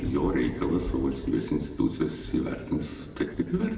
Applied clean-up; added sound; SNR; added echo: none; Thunder; 11 dB; reverberation time 1.9 s.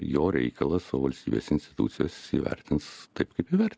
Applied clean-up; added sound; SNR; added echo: none; none; none; none.